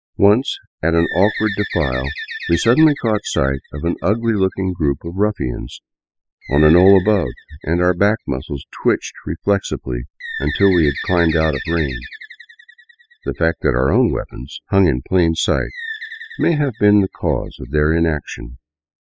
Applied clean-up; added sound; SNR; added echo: classical method spectral subtraction.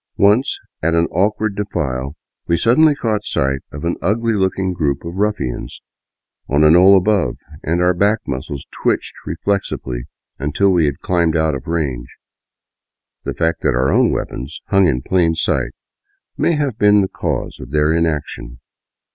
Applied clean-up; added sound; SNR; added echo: none; none; none; none.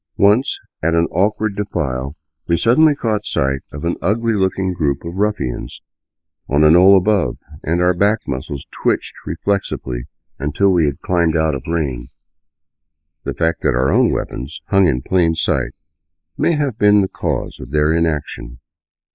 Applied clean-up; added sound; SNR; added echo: neural mask model Resemble Enhance denoiser.